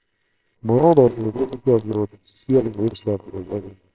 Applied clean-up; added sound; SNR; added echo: neural separator model SepFormer WHAMR!.